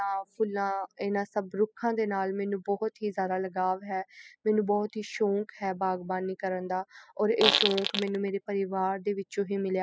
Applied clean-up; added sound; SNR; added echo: classical method spectral subtraction.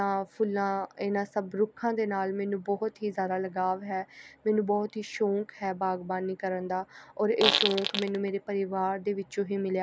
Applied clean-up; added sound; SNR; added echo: none; Fart; 0 dB; none.